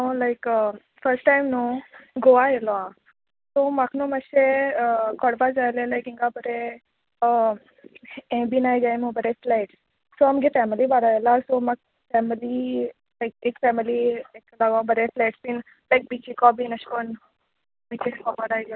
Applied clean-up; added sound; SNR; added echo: none; none; none; none.